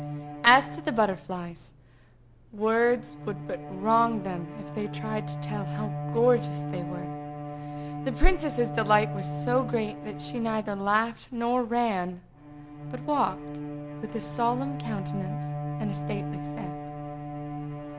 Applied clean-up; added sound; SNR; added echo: none; Bowed string instrument; 7 dB; none.